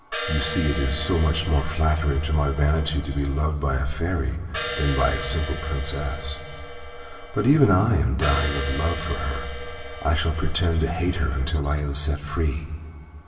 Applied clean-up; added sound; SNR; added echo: none; Crash cymbal; 9 dB; reverberation time 2.0 s.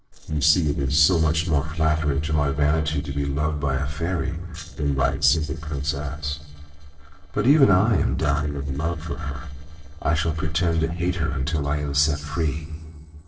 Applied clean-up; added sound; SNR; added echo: neural separator model SepFormer DNS4.